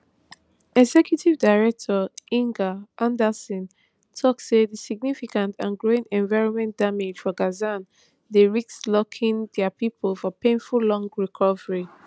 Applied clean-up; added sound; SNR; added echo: none; none; none; none.